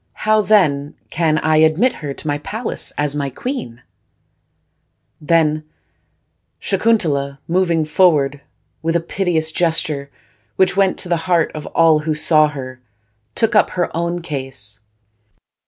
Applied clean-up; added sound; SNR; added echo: none; none; none; none.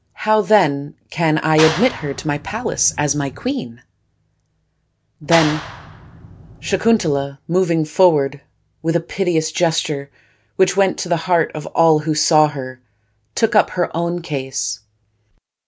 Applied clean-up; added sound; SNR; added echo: none; Clapping; 9 dB; none.